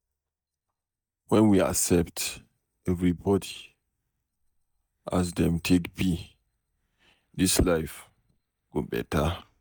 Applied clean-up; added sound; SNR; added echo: neural mask model DeepFilterNet 3.